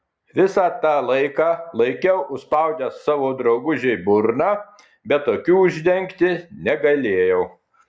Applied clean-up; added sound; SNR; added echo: none; none; none; none.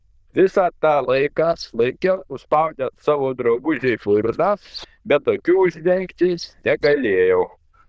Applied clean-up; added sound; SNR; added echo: neural diffusion model UNIVERSE++.